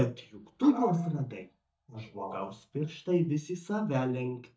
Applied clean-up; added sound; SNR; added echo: neural mask model DeepFilterNet 3.